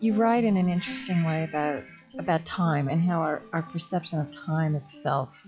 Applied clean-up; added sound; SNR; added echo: classical method log-MMSE.